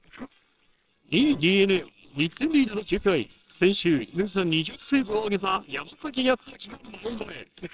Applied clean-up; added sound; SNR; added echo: neural separator model SepFormer WHAMR!.